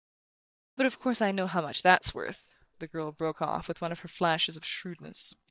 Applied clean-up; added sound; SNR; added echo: neural mask model DeepFilterNet 3.